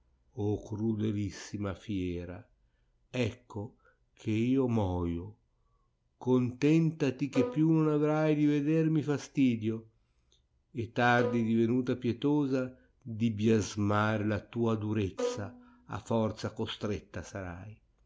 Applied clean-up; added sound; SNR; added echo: none; Bowed string instrument; 8 dB; none.